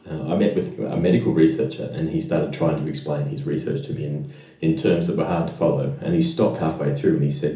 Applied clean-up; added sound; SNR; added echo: none; none; none; reverberation time 0.7 s.